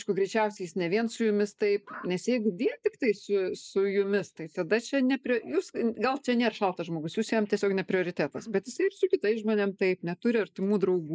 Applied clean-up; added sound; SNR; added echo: neural mask model Resemble Enhance denoiser.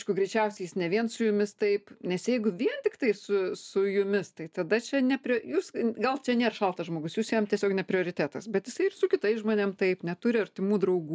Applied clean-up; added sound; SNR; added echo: none; none; none; none.